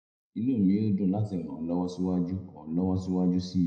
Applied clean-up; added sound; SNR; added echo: none; none; none; reverberation time 0.7 s.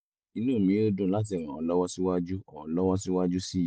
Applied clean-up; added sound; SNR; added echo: none; none; none; none.